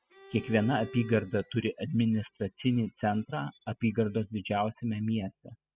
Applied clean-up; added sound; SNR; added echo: classical method spectral subtraction.